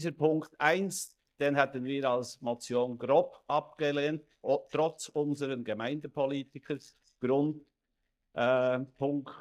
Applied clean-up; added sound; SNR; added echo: neural mask model DeepFilterNet 3.